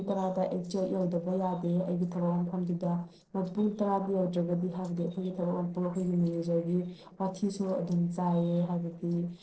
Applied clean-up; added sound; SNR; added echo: neural separator model SepFormer DNS4.